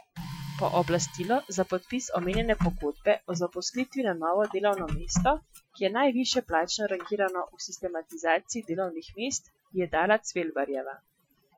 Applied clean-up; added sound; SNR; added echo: classical method Wiener filter.